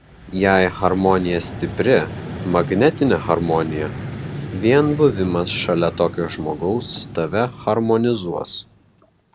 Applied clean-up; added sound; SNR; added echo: none; Vehicle; 12 dB; none.